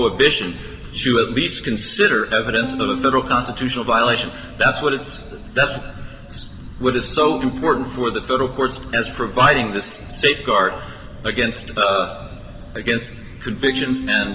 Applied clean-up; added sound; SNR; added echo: none; Bowed string instrument; 15 dB; reverberation time 1.6 s.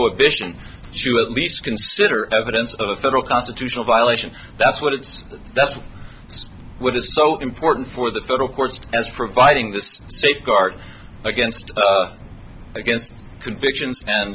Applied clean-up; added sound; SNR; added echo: none; none; none; none.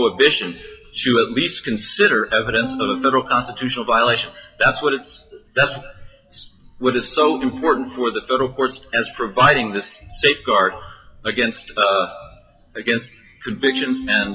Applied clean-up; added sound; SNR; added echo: classical method WPE with log-MMSE.